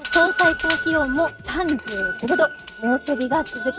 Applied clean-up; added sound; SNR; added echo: neural mask model RNNoise.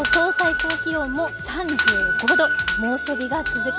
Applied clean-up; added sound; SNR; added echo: none; Doorbell; -3 dB; none.